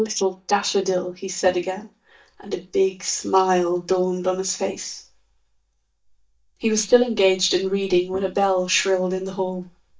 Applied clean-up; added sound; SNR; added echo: neural mask model DeepFilterNet 3.